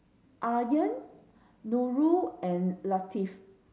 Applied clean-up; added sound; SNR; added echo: none; none; none; none.